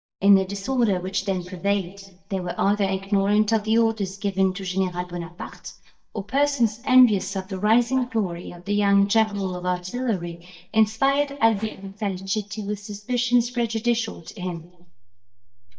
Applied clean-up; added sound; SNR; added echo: neural mask model DeepFilterNet 3.